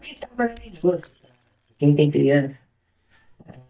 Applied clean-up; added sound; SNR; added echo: neural mask model DeepFilterNet 3.